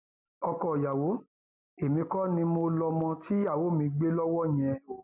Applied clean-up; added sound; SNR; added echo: none; none; none; none.